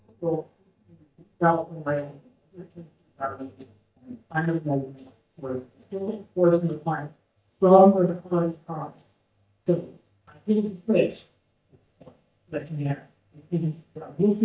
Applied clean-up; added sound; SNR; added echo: neural mask model DeepFilterNet 3.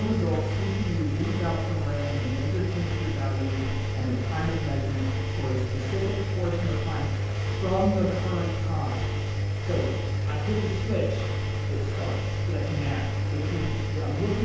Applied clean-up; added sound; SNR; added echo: none; Engine; -4 dB; reverberation time 0.9 s.